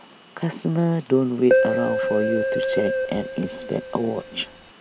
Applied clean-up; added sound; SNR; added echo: none; Keyboard (musical); -1 dB; none.